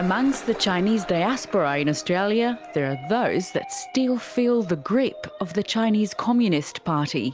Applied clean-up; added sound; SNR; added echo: none; none; none; none.